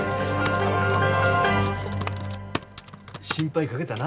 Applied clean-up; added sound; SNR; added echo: none; Typing; 12 dB; none.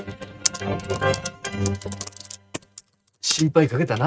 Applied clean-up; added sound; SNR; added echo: neural mask model RNNoise.